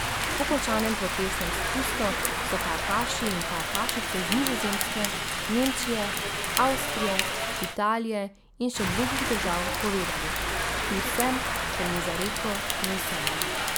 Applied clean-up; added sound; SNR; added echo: none; Rain; -2 dB; none.